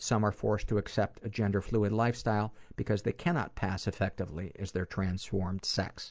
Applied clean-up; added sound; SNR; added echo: none; none; none; none.